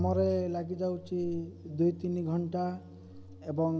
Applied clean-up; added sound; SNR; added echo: none; Organ; 11 dB; none.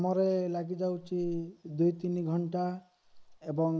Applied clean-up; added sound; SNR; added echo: neural mask model Resemble Enhance denoiser.